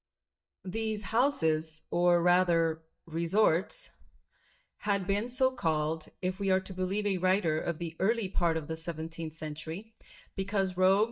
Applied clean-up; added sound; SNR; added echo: neural mask model DeepFilterNet 3.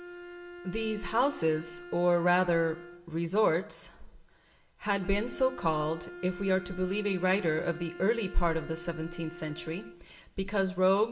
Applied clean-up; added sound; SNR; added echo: none; Wind instrument, woodwind instrument; 16 dB; reverberation time 0.7 s.